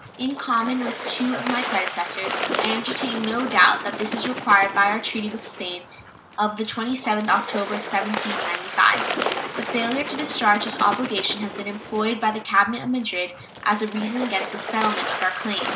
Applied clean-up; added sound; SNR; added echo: none; Water / Bird; 7 dB; none.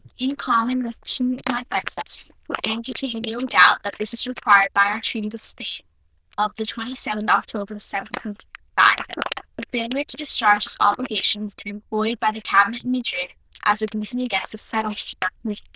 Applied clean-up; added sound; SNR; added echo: neural diffusion model UNIVERSE++.